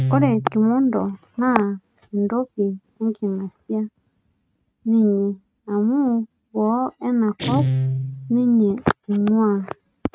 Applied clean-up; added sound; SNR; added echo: neural mask model RNNoise.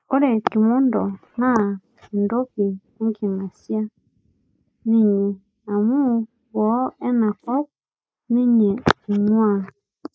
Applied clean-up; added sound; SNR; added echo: neural mask model Resemble Enhance denoiser.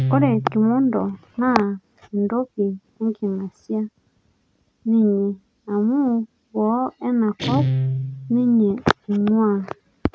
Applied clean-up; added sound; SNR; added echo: none; Guitar; 9 dB; none.